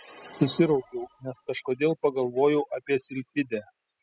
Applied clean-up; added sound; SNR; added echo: classical method spectral subtraction.